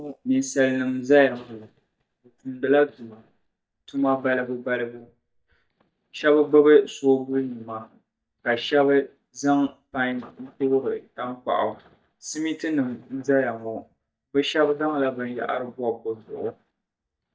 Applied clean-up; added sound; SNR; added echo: neural mask model DeepFilterNet 3.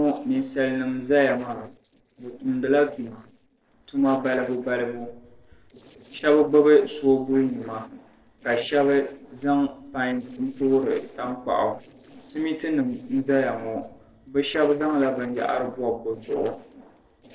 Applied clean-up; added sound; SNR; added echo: neural separator model SepFormer DNS4.